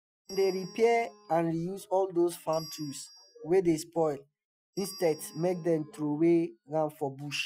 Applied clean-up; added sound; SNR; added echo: classical method Wiener filter.